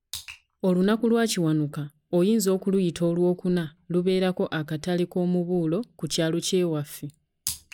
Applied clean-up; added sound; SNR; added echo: none; none; none; none.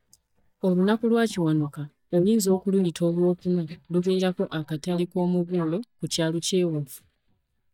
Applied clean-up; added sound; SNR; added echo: neural mask model DeepFilterNet 3.